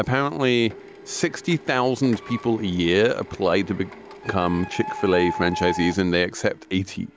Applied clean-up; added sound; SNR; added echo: none; Printer; 13 dB; none.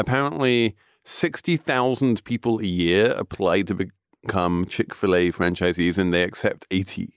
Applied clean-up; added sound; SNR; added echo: none; none; none; none.